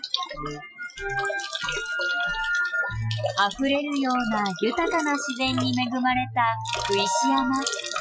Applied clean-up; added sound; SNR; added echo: classical method Wiener filter.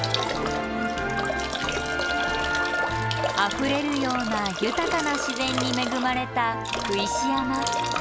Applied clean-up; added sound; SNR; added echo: none; Drip / Trickle, dribble / Bathtub (filling or washing); 7 dB; none.